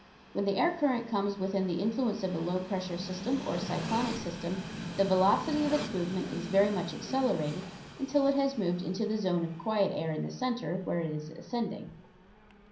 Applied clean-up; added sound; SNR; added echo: none; Train; 11 dB; reverberation time 0.6 s.